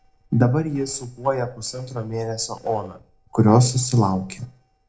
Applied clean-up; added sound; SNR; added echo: neural separator model SepFormer DNS4.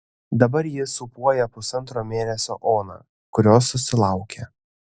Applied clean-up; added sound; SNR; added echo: none; none; none; none.